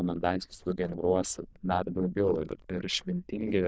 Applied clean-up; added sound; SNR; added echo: neural diffusion model UNIVERSE++.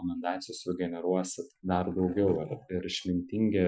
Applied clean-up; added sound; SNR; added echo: classical method Wiener filter.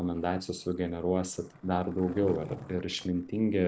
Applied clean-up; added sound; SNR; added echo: none; Skateboard; 18 dB; none.